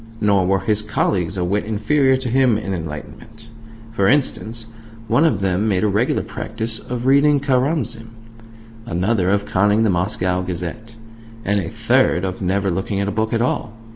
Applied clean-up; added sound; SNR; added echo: none; none; none; none.